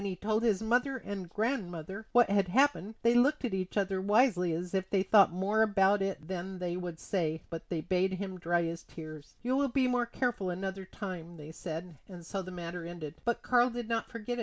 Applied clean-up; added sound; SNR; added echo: none; none; none; none.